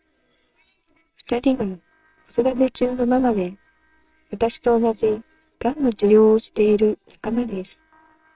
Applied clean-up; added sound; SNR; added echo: neural separator model SepFormer WHAMR!.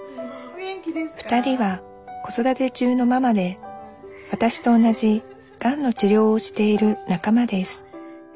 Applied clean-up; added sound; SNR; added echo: none; none; none; none.